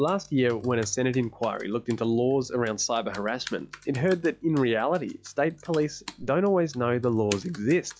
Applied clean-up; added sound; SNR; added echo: classical method log-MMSE.